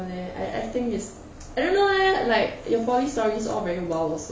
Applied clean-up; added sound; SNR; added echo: none; none; none; none.